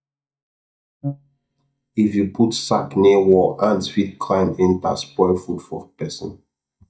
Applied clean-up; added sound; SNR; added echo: neural mask model DeepFilterNet 3.